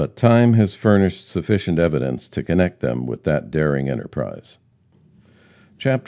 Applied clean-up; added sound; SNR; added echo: none; none; none; none.